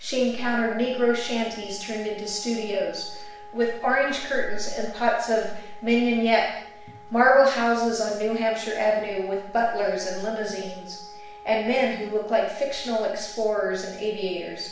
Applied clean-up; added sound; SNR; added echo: none; Wind instrument, woodwind instrument; 20 dB; reverberation time 0.7 s.